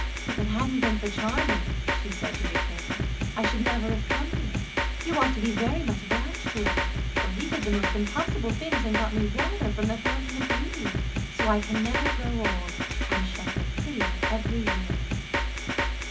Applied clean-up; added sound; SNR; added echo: none; Drum kit; -4 dB; reverberation time 0.4 s.